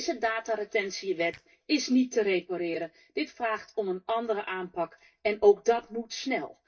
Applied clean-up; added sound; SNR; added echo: neural mask model DeepFilterNet 3.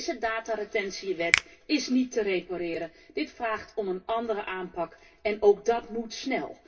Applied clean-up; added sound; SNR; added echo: none; Finger snapping; 5 dB; reverberation time 0.2 s.